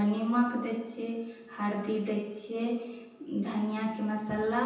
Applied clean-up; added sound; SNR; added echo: none; none; none; reverberation time 0.9 s.